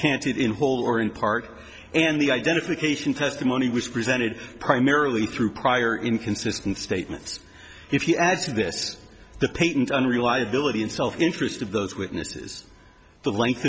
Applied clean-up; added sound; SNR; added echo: none; none; none; none.